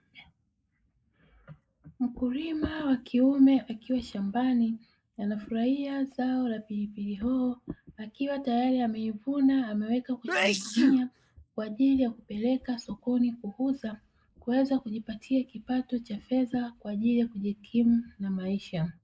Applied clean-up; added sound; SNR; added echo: neural mask model Resemble Enhance denoiser.